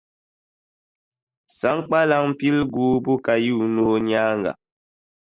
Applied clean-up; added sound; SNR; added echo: neural mask model Resemble Enhance denoiser.